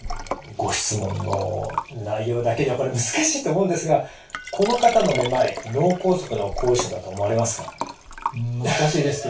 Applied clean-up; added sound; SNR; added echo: none; Liquid; 11 dB; reverberation time 0.2 s.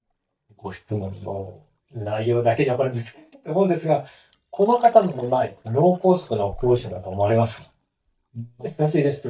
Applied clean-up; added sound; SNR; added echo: neural mask model DeepFilterNet 3.